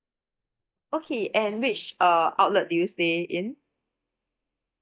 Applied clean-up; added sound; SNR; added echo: neural mask model DeepFilterNet 3.